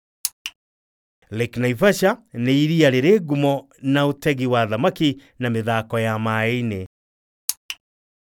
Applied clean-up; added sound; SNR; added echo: none; none; none; none.